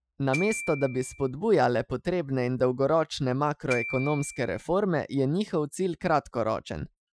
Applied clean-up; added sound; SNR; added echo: classical method Wiener filter.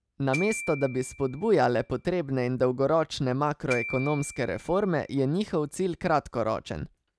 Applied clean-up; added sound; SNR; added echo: none; Glockenspiel; 15 dB; none.